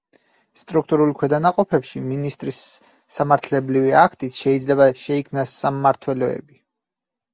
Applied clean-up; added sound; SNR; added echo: none; none; none; none.